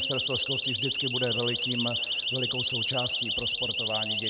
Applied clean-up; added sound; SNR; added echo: none; Siren; -4 dB; none.